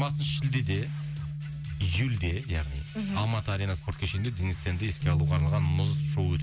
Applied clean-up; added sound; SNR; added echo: none; Bass guitar; 2 dB; none.